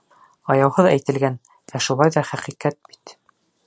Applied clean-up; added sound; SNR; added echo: none; none; none; none.